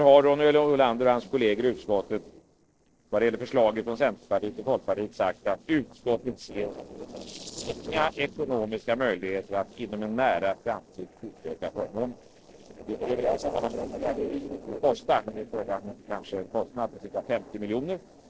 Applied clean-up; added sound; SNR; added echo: neural separator model SepFormer DNS4.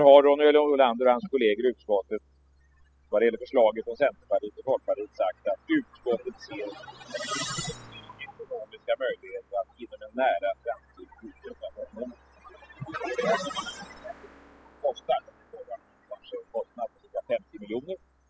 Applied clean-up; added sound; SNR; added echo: classical method spectral subtraction.